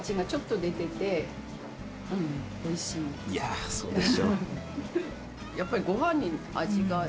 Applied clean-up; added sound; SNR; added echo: none; none; none; none.